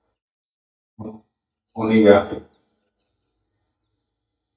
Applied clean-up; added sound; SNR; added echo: neural mask model DeepFilterNet 3.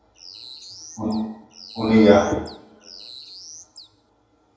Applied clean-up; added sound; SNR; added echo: none; Bird; 19 dB; reverberation time 0.6 s.